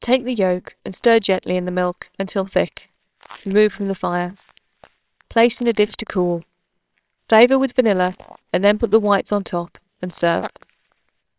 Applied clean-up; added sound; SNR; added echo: neural separator model SepFormer WHAMR!.